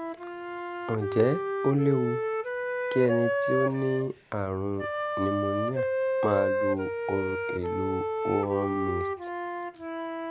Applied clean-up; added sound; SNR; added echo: none; Wind instrument, woodwind instrument; 1 dB; none.